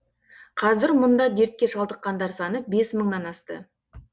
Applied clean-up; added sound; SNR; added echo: none; none; none; none.